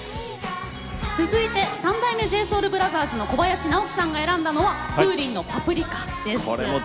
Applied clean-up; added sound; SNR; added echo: none; none; none; none.